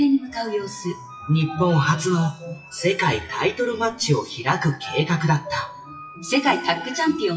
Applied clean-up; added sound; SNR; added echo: classical method WPE with log-MMSE.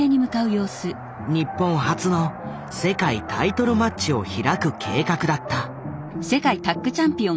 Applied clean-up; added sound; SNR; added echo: none; none; none; none.